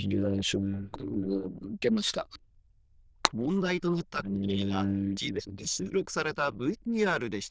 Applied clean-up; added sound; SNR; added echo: neural diffusion model UNIVERSE++.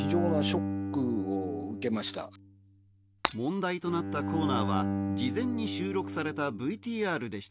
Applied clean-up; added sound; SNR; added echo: none; Shatter + Bowed string instrument; 1 dB; none.